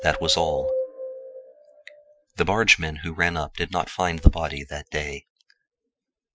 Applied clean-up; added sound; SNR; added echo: classical method Wiener filter.